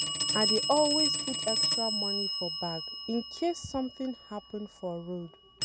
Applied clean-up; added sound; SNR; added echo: none; Telephone; -1 dB; none.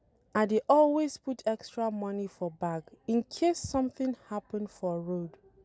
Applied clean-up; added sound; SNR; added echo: none; none; none; none.